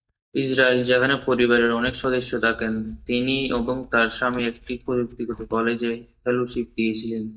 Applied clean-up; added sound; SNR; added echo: neural mask model DeepFilterNet 3.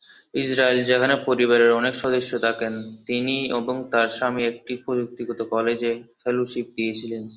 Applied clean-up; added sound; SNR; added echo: none; none; none; none.